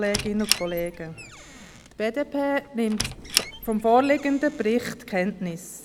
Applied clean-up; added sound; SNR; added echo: none; Squeak; 8 dB; none.